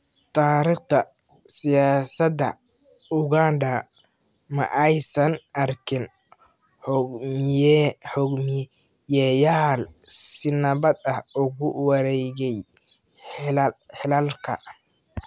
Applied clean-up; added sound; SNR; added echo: none; none; none; none.